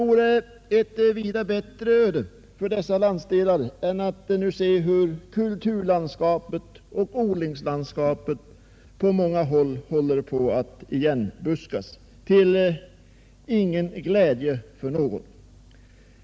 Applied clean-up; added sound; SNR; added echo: none; none; none; none.